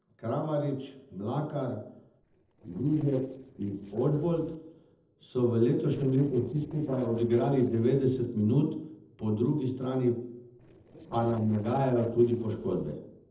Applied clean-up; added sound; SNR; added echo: neural separator model SepFormer DNS4.